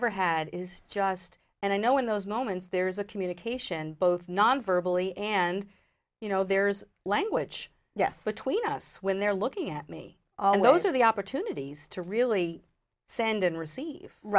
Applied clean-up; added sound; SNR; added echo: none; none; none; none.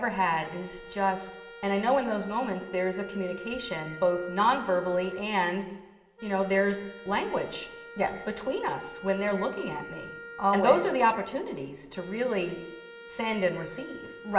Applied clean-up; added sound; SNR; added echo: none; Wind instrument, woodwind instrument; 16 dB; reverberation time 1.7 s.